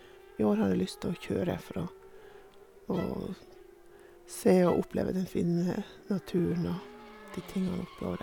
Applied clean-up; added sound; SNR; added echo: none; Bowed string instrument + Race car, auto racing / Accelerating, revving, vroom; 19 dB; none.